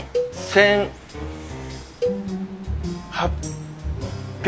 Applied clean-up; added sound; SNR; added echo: none; Cowbell; 7 dB; none.